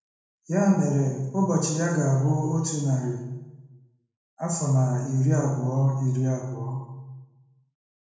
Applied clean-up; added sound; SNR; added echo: none; none; none; reverberation time 0.9 s.